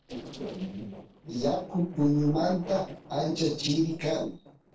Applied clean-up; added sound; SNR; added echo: neural separator model SepFormer DNS4.